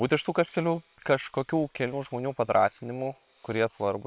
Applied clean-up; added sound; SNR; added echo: neural separator model SepFormer WHAM!.